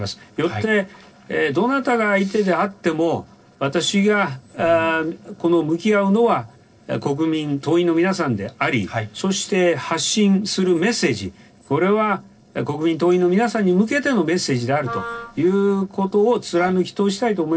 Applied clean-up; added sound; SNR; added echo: neural separator model SepFormer DNS4.